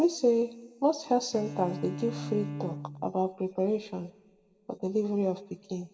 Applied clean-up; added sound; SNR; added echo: none; Bowed string instrument; 11 dB; reverberation time 1.2 s.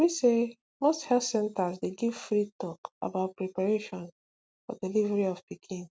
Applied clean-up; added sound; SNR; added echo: none; none; none; none.